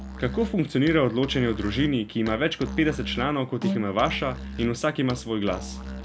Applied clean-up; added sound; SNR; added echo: none; Musical instrument; 10 dB; none.